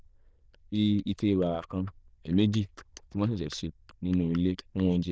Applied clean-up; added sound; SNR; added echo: neural diffusion model UNIVERSE++.